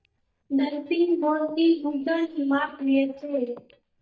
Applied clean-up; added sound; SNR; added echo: neural mask model DeepFilterNet 3.